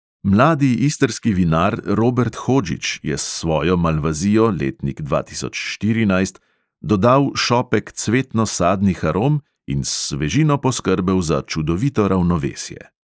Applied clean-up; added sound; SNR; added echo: neural mask model Resemble Enhance denoiser.